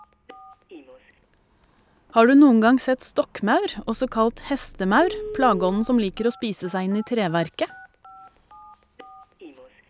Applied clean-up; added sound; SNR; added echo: none; Engine + Telephone; 18 dB; none.